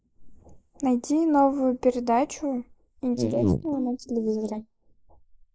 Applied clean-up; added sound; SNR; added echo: neural mask model Resemble Enhance denoiser.